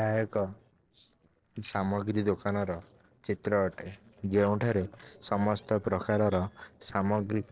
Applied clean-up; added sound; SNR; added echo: neural separator model SepFormer DNS4.